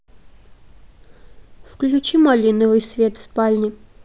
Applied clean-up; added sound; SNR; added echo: none; none; none; none.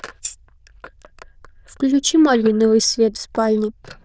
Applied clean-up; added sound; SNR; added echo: neural diffusion model UNIVERSE++.